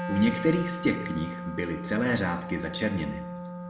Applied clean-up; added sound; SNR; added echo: none; Wind instrument, woodwind instrument; 7 dB; reverberation time 1.0 s.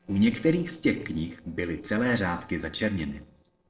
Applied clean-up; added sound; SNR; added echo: neural separator model SepFormer DNS4.